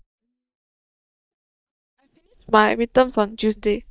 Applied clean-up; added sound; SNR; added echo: neural mask model DeepFilterNet 3.